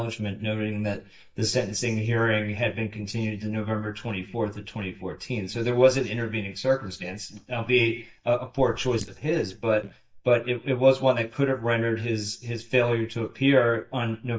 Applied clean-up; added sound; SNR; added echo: neural mask model DeepFilterNet 3.